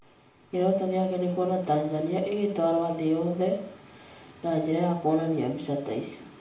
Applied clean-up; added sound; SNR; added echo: none; none; none; reverberation time 0.5 s.